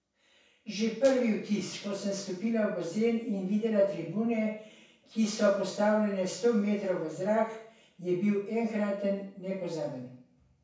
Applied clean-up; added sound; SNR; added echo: none; none; none; reverberation time 0.6 s.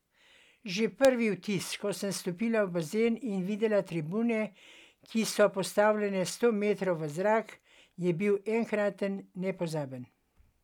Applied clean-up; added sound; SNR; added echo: none; none; none; none.